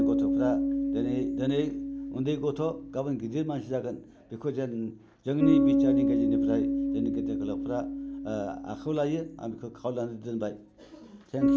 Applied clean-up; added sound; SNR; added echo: none; Bass guitar; -2 dB; none.